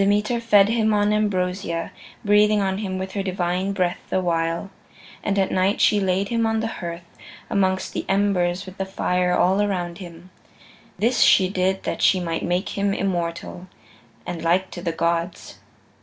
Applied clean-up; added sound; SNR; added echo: none; none; none; none.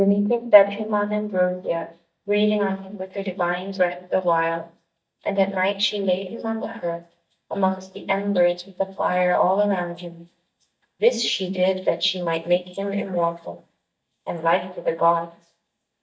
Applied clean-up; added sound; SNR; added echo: neural mask model DeepFilterNet 3.